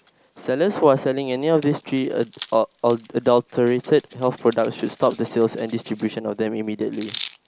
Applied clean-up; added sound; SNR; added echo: none; Hands; 14 dB; none.